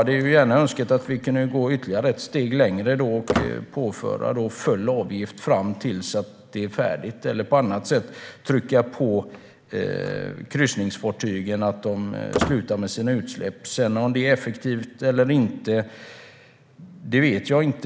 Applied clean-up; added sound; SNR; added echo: none; Squeak; 11 dB; none.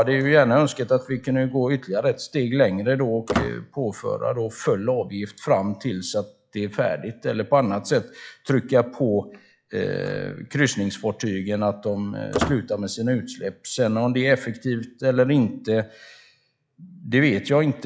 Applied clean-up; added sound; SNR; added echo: classical method log-MMSE.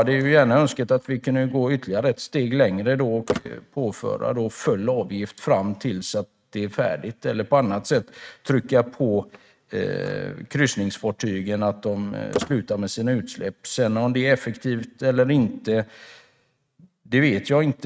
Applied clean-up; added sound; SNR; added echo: neural mask model RNNoise.